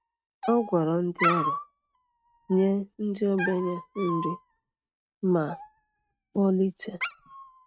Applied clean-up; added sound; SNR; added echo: neural mask model RNNoise.